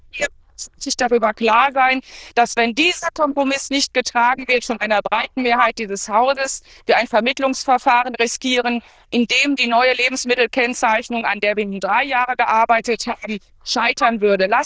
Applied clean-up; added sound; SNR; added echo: neural diffusion model UNIVERSE++.